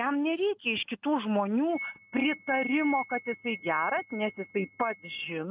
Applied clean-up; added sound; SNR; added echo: neural mask model RNNoise.